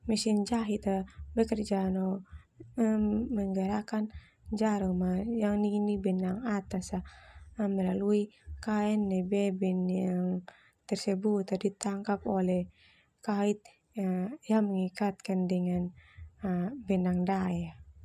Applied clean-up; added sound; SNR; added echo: none; none; none; none.